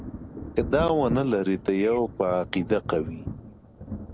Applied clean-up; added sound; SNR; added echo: none; Thunder; 10 dB; none.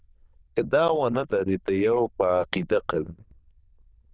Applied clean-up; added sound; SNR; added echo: neural diffusion model UNIVERSE++.